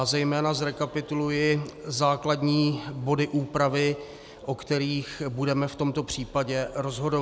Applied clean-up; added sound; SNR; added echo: none; none; none; none.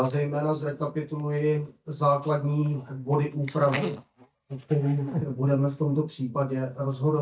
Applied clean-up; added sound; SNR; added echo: neural mask model DeepFilterNet 3.